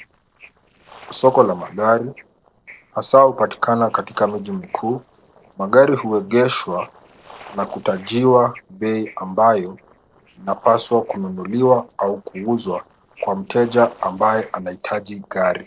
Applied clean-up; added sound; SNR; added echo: neural separator model SepFormer DNS4.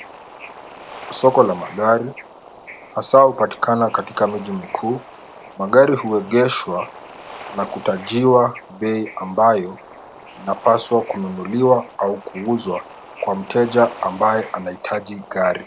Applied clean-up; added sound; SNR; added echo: none; Bird / Ocean; 19 dB; none.